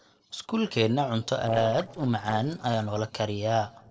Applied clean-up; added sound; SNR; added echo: neural separator model SepFormer DNS4.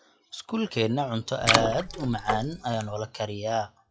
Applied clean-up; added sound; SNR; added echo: classical method WPE with log-MMSE.